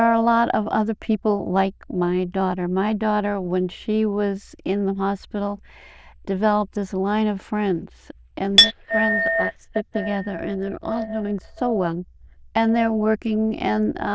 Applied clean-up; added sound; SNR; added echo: neural diffusion model UNIVERSE++.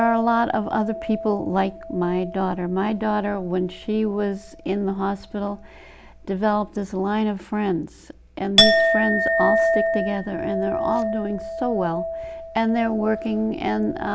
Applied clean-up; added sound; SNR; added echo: none; Chink, clink; 3 dB; none.